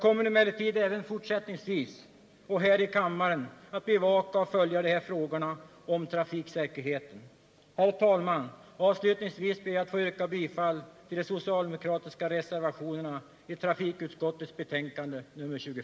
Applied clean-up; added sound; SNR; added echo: none; none; none; reverberation time 2.0 s.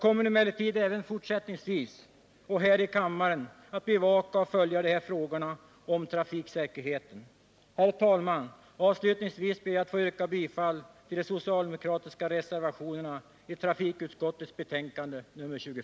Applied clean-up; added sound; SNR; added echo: none; none; none; none.